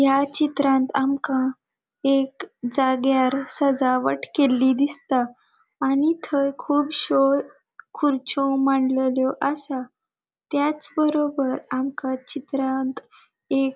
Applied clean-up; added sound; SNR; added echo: none; none; none; none.